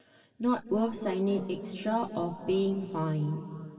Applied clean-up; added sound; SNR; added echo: none; none; none; reverberation time 3.0 s.